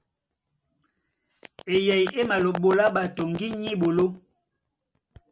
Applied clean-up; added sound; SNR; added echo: none; none; none; none.